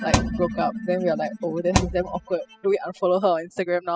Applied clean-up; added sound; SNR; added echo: classical method spectral subtraction.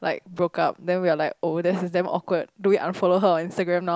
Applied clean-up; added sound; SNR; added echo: none; none; none; none.